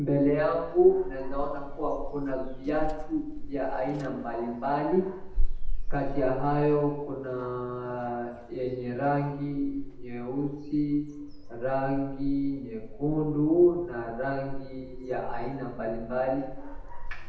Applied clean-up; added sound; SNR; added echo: none; Dog; 4 dB; reverberation time 0.8 s.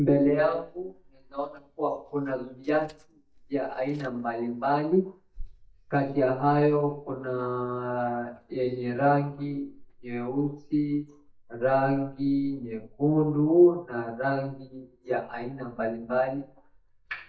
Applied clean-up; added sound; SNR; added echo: neural mask model DeepFilterNet 3.